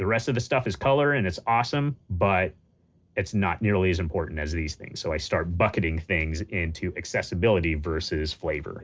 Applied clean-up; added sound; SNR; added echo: none; none; none; none.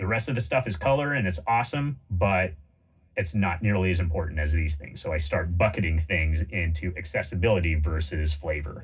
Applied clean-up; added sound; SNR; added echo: none; none; none; reverberation time 0.4 s.